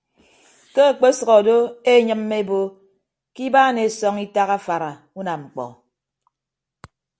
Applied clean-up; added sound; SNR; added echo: none; none; none; none.